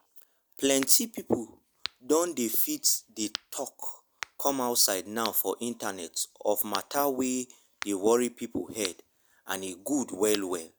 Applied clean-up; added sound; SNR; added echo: none; Crack; 17 dB; none.